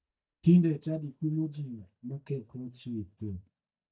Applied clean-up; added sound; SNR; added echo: neural mask model DeepFilterNet 3.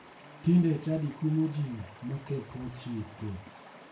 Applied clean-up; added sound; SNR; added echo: none; Stream; 19 dB; reverberation time 0.4 s.